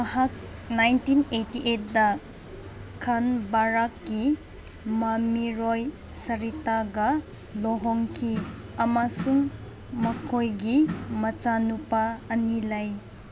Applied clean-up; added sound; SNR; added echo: none; none; none; none.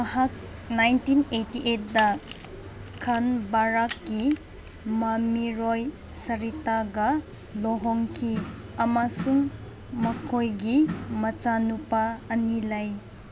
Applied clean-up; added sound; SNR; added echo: none; Camera; 17 dB; none.